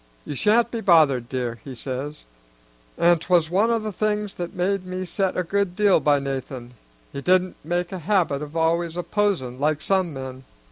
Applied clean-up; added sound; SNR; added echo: none; none; none; none.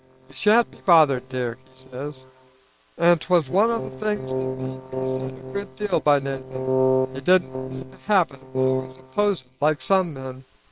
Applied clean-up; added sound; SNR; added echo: neural separator model SepFormer WHAM!.